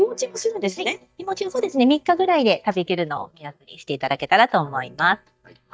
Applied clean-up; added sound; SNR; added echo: neural mask model DeepFilterNet 3.